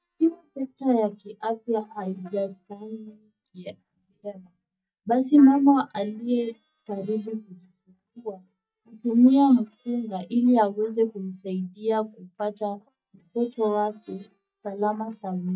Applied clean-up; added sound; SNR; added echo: neural mask model DeepFilterNet 3.